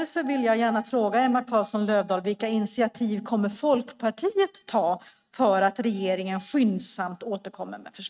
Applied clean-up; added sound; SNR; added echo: neural mask model RNNoise.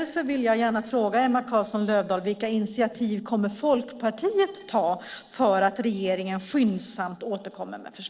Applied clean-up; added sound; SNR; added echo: neural separator model SepFormer DNS4.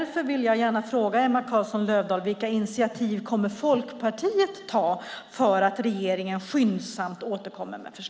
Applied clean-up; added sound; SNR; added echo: none; none; none; none.